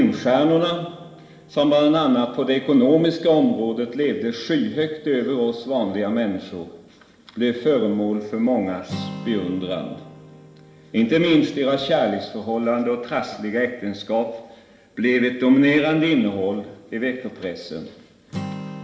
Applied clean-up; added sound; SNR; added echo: none; Acoustic guitar; 20 dB; reverberation time 1.7 s.